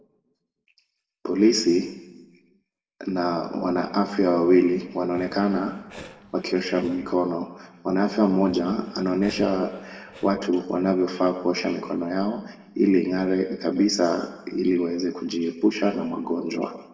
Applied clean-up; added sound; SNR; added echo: neural separator model SepFormer DNS4.